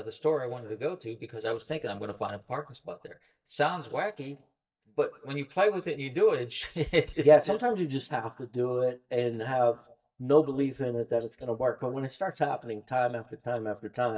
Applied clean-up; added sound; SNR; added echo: neural mask model DeepFilterNet 3.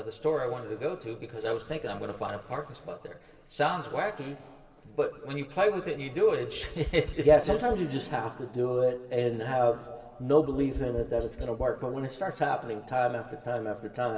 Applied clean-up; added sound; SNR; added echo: none; Tap; 14 dB; reverberation time 2.7 s.